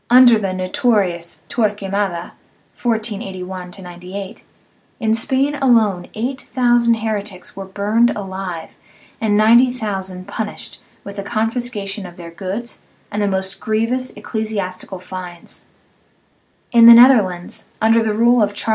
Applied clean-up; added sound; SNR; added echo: none; none; none; none.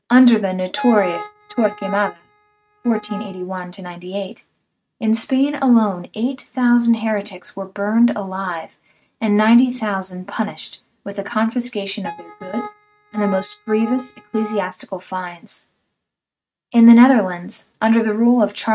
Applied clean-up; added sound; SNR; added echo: neural mask model RNNoise.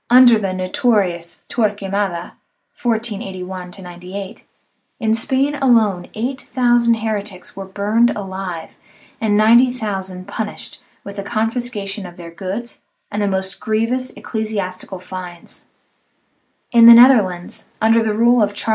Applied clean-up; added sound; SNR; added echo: neural mask model Resemble Enhance denoiser.